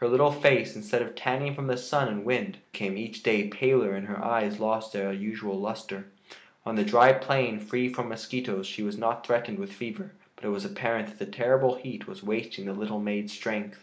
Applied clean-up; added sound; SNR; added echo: none; none; none; none.